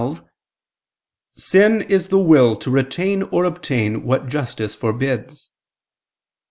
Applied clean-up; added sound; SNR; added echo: none; none; none; none.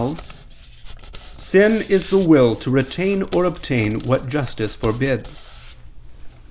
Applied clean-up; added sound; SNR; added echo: none; Hands; 14 dB; none.